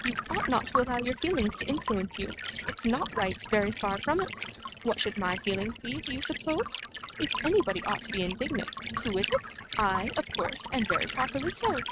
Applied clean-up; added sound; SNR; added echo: neural mask model RNNoise.